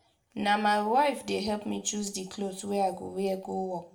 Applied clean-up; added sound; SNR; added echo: none; none; none; reverberation time 0.5 s.